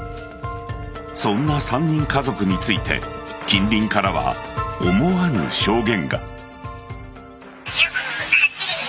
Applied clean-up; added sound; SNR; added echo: none; none; none; none.